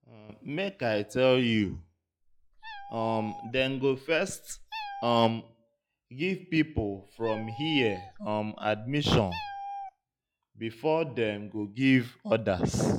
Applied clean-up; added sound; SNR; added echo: classical method log-MMSE.